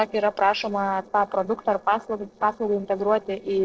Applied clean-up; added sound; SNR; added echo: neural separator model SepFormer DNS4.